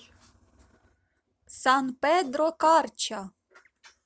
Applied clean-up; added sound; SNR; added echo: none; none; none; none.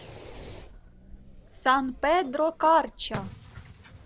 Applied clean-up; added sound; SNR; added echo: none; Fireworks; 16 dB; none.